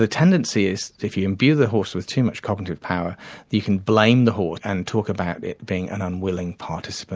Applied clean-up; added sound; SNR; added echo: none; none; none; none.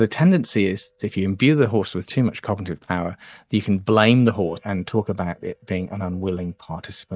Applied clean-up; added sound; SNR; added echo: neural mask model DeepFilterNet 3.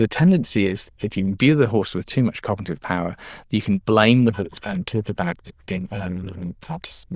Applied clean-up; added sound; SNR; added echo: neural diffusion model UNIVERSE++.